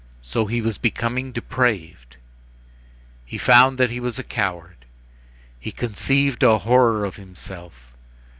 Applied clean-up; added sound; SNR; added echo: none; none; none; none.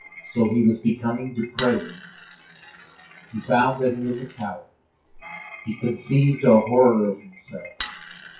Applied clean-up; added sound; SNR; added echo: classical method WPE with log-MMSE.